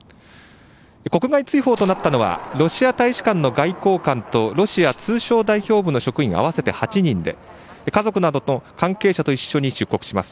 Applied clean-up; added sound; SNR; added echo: none; Tambourine; 9 dB; none.